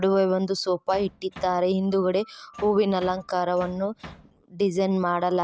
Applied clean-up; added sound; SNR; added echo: none; Bass drum; 20 dB; none.